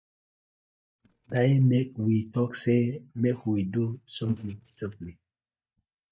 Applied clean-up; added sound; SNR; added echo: neural mask model DeepFilterNet 3.